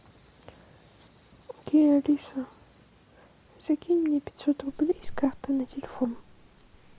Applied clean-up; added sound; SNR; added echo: none; Clock; 17 dB; none.